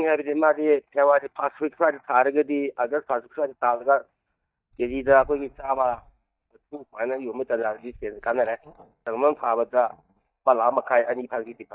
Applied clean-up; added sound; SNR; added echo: neural mask model DeepFilterNet 3.